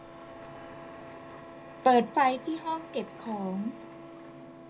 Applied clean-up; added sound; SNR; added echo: none; Printer; 14 dB; reverberation time 0.4 s.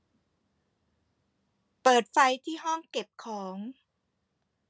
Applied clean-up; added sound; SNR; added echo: none; none; none; none.